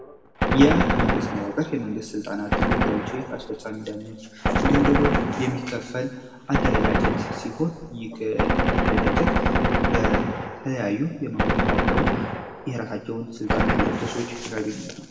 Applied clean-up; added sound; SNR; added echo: none; Gunshot, gunfire; -3 dB; reverberation time 1.6 s.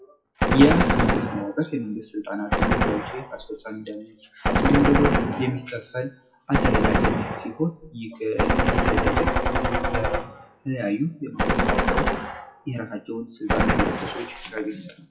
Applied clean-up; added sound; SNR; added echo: classical method WPE with log-MMSE.